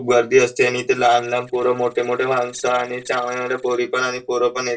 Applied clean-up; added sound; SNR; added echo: neural separator model SepFormer DNS4.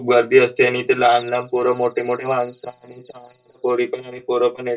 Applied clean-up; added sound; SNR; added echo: neural mask model DeepFilterNet 3.